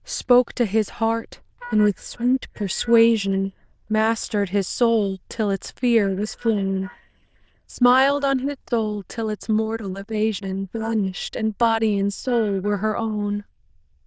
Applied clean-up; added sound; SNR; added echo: neural diffusion model UNIVERSE++.